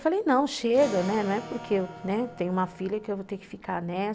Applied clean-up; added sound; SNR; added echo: none; Electric guitar / Acoustic guitar; 16 dB; none.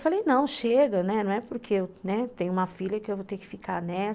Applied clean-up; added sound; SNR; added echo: none; none; none; none.